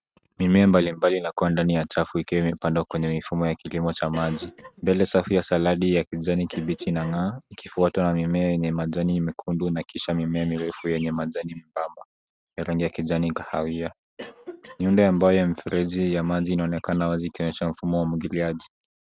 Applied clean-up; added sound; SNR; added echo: neural mask model RNNoise.